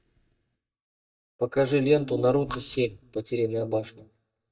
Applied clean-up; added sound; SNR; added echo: neural mask model DeepFilterNet 3.